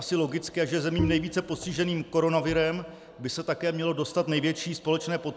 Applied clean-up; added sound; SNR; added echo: none; Bowed string instrument; 4 dB; none.